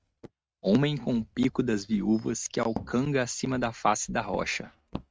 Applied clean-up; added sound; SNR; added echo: neural mask model RNNoise.